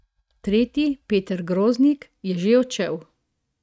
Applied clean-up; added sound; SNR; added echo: neural mask model RNNoise.